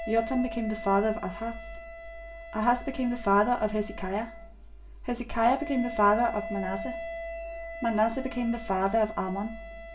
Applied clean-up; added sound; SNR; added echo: none; Wind instrument, woodwind instrument; 12 dB; reverberation time 0.5 s.